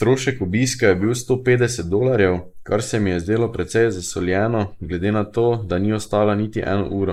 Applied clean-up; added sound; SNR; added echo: neural mask model Resemble Enhance denoiser.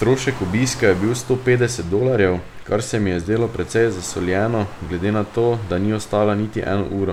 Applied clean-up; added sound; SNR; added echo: none; Waves, surf; 20 dB; none.